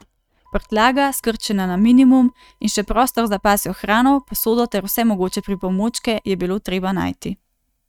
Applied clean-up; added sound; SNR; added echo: neural mask model RNNoise.